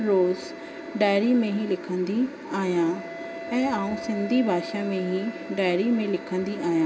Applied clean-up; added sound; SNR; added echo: none; Wind instrument, woodwind instrument; 15 dB; reverberation time 2.0 s.